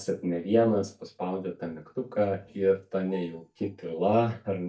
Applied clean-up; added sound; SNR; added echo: neural mask model DeepFilterNet 3.